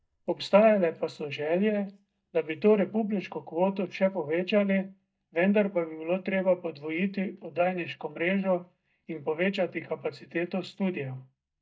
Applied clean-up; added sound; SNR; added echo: neural mask model DeepFilterNet 3.